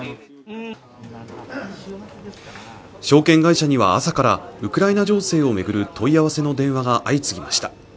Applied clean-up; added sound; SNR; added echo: none; none; none; none.